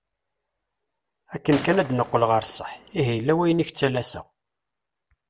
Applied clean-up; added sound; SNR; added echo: none; Gunshot, gunfire; 15 dB; none.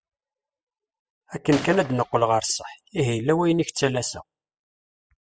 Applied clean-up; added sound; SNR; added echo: classical method spectral subtraction.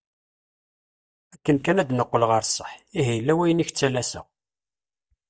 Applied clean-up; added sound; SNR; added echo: neural mask model DeepFilterNet 3.